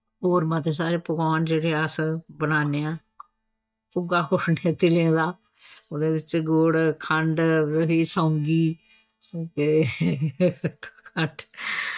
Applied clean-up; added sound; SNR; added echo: neural mask model DeepFilterNet 3.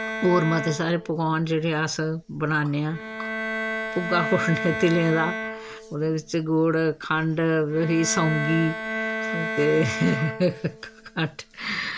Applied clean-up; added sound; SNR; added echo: none; Bowed string instrument; 7 dB; none.